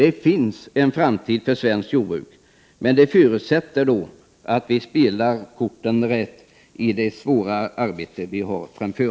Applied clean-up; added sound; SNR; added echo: none; none; none; none.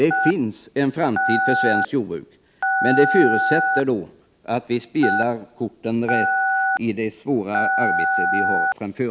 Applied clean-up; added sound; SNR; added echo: none; Telephone; -1 dB; none.